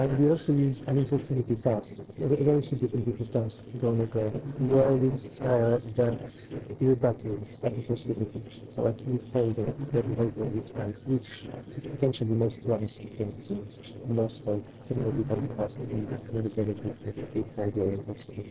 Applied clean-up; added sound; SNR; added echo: neural separator model SepFormer DNS4.